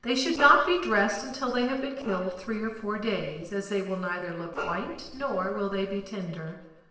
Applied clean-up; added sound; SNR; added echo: neural separator model SepFormer DNS4.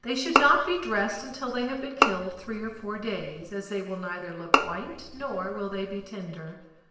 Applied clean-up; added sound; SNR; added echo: none; Bowed string instrument; -1 dB; reverberation time 1.0 s.